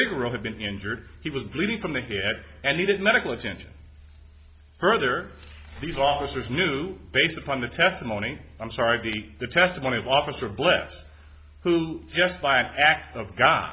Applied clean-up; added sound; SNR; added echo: none; none; none; none.